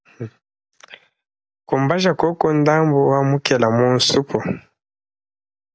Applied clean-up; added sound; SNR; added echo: none; none; none; none.